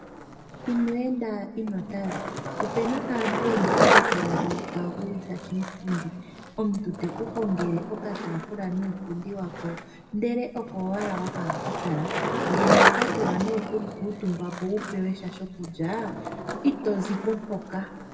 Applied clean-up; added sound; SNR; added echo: none; Skateboard; -1 dB; reverberation time 1.4 s.